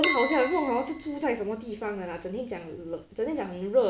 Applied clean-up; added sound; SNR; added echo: none; Chink, clink; 6 dB; none.